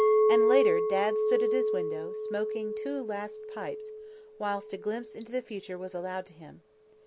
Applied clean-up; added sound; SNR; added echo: none; Chink, clink; -4 dB; none.